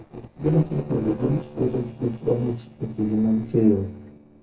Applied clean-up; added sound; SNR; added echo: neural separator model SepFormer DNS4.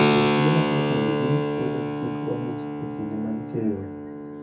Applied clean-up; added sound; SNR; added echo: none; Keyboard (musical); -5 dB; reverberation time 0.3 s.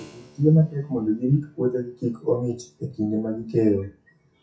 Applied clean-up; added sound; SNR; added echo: classical method WPE with log-MMSE.